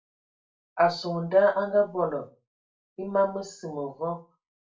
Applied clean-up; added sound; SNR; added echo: none; none; none; reverberation time 0.3 s.